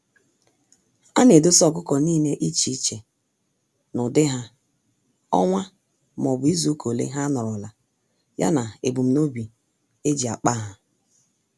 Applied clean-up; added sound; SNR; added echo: none; none; none; none.